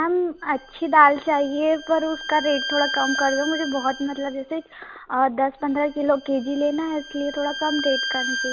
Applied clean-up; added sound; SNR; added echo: none; Bowed string instrument; 9 dB; none.